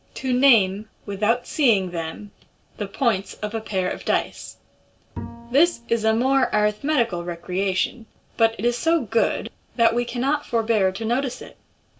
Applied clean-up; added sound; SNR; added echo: none; Bowed string instrument; 16 dB; none.